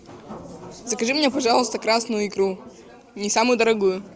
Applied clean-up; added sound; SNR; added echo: none; none; none; none.